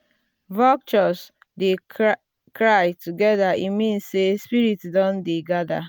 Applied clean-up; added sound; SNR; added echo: none; none; none; none.